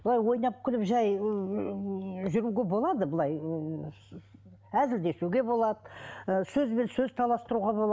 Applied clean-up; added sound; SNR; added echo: none; none; none; none.